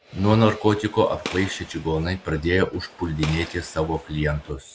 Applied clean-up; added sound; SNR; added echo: none; Gunshot, gunfire; 15 dB; none.